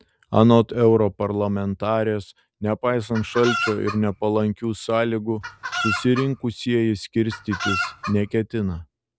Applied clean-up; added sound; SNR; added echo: none; Chicken, rooster; 7 dB; none.